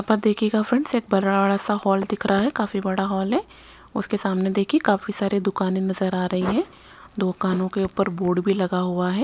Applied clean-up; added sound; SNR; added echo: none; Cricket; 10 dB; none.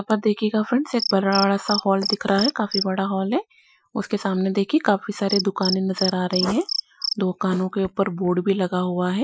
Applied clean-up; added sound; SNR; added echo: classical method Wiener filter.